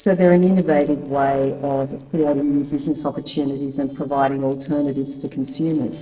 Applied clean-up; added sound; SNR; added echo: neural separator model SepFormer DNS4.